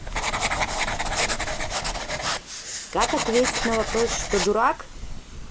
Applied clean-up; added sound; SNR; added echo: none; Writing; 0 dB; none.